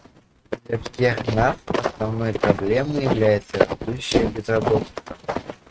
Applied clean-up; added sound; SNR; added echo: neural mask model RNNoise.